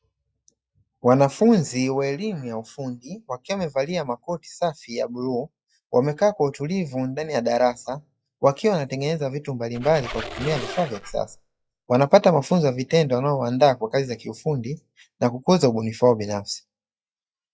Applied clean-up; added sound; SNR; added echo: classical method log-MMSE.